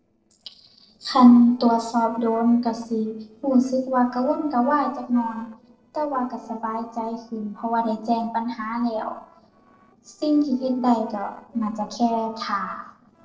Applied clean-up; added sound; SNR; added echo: neural separator model SepFormer DNS4.